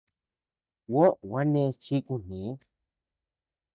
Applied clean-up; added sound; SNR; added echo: neural mask model DeepFilterNet 3.